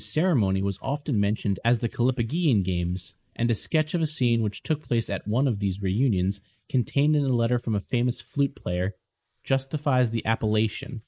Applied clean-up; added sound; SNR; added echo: neural mask model Resemble Enhance denoiser.